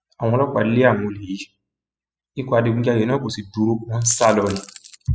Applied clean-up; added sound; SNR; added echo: classical method spectral subtraction.